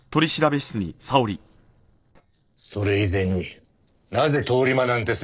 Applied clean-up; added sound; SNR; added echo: neural separator model SepFormer DNS4.